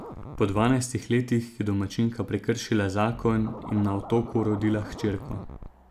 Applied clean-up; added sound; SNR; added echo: none; Scratching (performance technique); 15 dB; none.